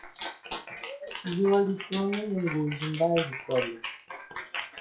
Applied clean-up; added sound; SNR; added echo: classical method WPE with log-MMSE.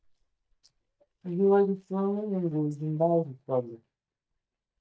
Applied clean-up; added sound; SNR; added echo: neural mask model DeepFilterNet 3.